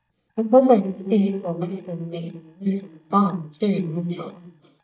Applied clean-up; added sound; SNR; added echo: neural mask model DeepFilterNet 3.